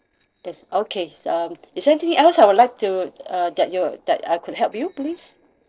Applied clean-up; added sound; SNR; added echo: neural separator model SepFormer DNS4.